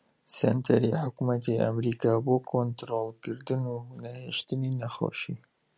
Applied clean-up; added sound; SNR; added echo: none; none; none; none.